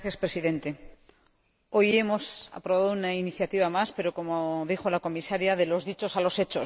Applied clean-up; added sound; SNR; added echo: none; none; none; none.